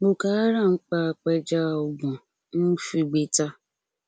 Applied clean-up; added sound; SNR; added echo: none; none; none; none.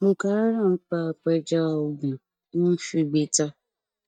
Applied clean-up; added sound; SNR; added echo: neural mask model DeepFilterNet 3.